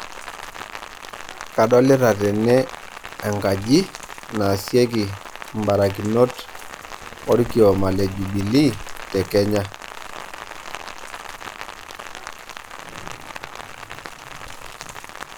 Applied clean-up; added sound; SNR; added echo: none; Rain; 12 dB; none.